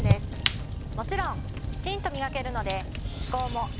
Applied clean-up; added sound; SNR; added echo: none; Fire; -4 dB; none.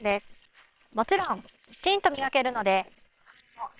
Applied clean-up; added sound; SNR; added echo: neural separator model SepFormer WHAM!.